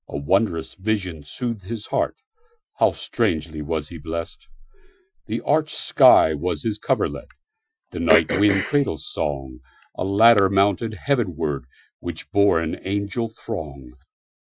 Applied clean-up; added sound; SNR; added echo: classical method Wiener filter.